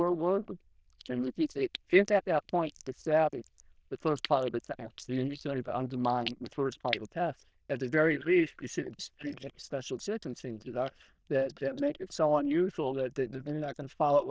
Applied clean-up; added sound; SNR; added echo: neural diffusion model UNIVERSE++.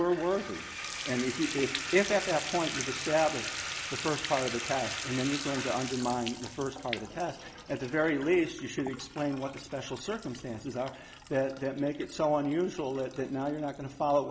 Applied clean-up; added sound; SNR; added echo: none; Bathtub (filling or washing) / Water tap, faucet; 8 dB; none.